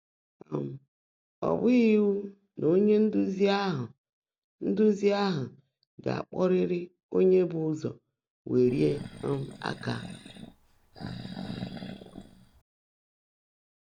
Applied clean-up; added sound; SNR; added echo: none; Animal; 13 dB; none.